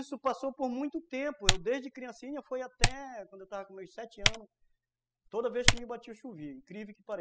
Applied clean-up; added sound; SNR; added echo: classical method spectral subtraction.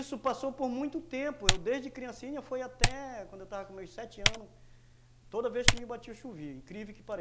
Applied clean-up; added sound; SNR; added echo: none; Typing; -3 dB; none.